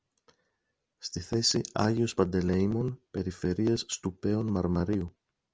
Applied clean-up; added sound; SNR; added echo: none; none; none; none.